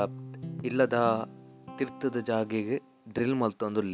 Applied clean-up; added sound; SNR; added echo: none; Guitar; 14 dB; none.